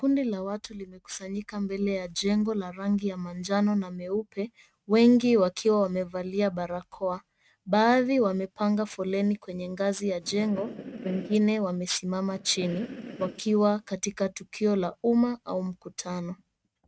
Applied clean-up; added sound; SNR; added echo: neural mask model RNNoise.